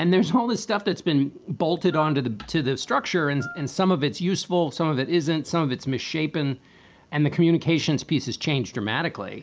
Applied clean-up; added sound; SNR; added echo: none; Wind instrument, woodwind instrument; 17 dB; none.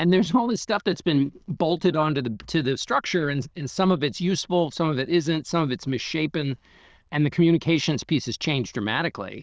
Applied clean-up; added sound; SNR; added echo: neural diffusion model UNIVERSE++.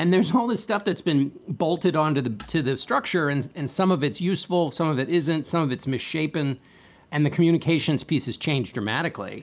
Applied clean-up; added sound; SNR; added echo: none; none; none; none.